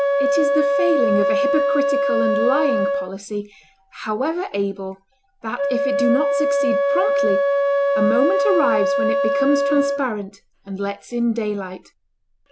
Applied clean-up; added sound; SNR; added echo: none; Wind instrument, woodwind instrument; -3 dB; none.